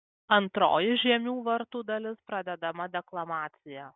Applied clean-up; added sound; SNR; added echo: none; none; none; none.